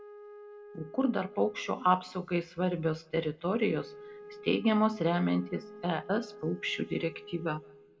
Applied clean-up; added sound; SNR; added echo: none; Wind instrument, woodwind instrument; 18 dB; reverberation time 1.4 s.